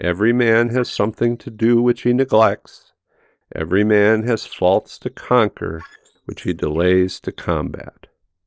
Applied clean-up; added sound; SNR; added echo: neural separator model SepFormer DNS4.